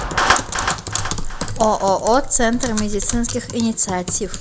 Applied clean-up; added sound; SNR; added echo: none; Clapping + Typing; 2 dB; none.